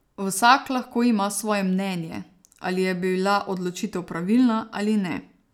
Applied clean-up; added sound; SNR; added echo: none; none; none; none.